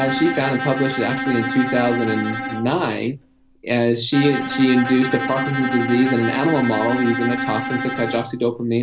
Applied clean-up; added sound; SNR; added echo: none; Bowed string instrument; 5 dB; none.